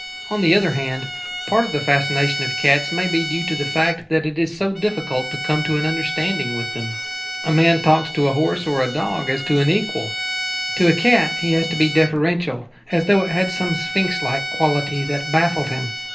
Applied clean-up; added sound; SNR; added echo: none; Bowed string instrument; 8 dB; reverberation time 0.3 s.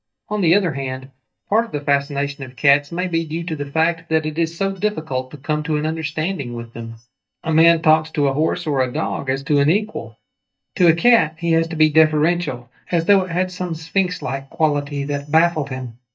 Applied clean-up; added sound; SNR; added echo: neural mask model DeepFilterNet 3.